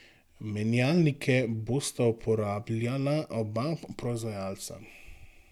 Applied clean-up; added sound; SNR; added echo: none; none; none; none.